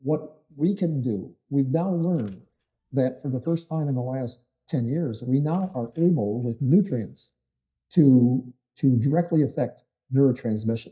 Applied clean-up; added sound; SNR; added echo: neural mask model DeepFilterNet 3.